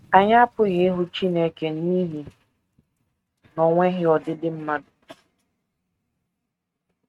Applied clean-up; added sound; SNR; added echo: neural mask model RNNoise.